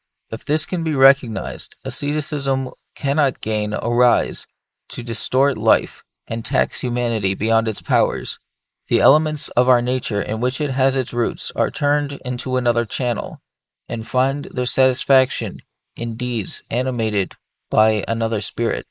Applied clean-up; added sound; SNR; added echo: neural mask model Resemble Enhance denoiser.